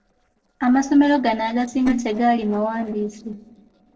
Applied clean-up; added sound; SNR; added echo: neural separator model SepFormer DNS4.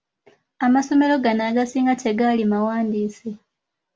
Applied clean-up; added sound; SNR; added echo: none; none; none; none.